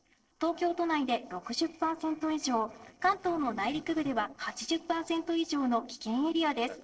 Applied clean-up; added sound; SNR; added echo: neural separator model SepFormer DNS4.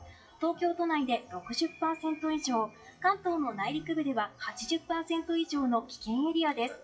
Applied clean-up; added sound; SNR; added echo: classical method WPE with log-MMSE.